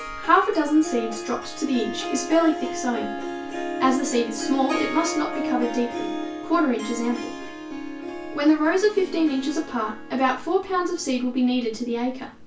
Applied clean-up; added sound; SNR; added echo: none; Harp; 8 dB; reverberation time 0.3 s.